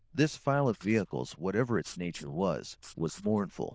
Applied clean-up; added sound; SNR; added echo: neural diffusion model UNIVERSE++.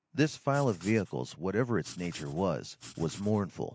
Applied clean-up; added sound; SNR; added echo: neural mask model Resemble Enhance denoiser.